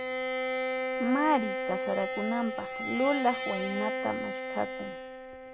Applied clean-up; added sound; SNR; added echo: none; Bowed string instrument; 1 dB; none.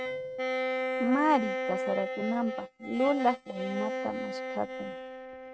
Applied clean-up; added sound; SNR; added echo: neural mask model RNNoise.